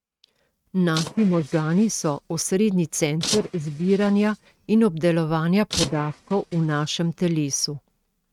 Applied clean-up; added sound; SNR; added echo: neural mask model RNNoise.